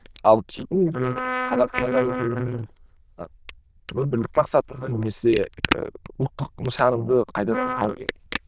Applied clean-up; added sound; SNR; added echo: neural diffusion model UNIVERSE++.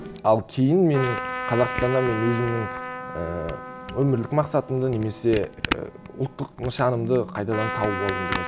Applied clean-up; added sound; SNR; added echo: none; Camera + Trumpet; 8 dB; none.